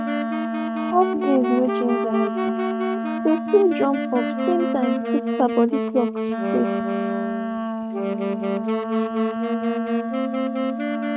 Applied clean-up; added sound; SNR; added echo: none; Wind instrument, woodwind instrument + Wind instrument, woodwind instrument; -1 dB; none.